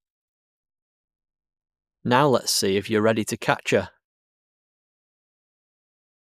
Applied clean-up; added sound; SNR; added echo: neural mask model Resemble Enhance denoiser.